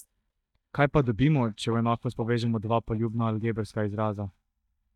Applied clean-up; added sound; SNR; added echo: neural mask model DeepFilterNet 3.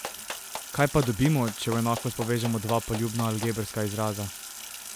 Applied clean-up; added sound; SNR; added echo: none; Clapping + Sink (filling or washing); 10 dB; none.